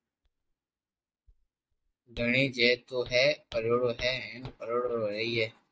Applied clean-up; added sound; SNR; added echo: neural mask model DeepFilterNet 3.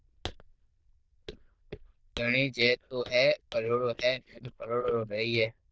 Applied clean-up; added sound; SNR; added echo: neural diffusion model UNIVERSE++.